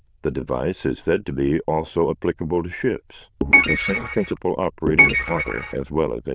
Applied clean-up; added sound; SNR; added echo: neural diffusion model UNIVERSE++.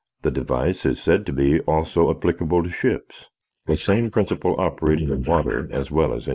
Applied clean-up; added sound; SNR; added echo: neural mask model Resemble Enhance denoiser.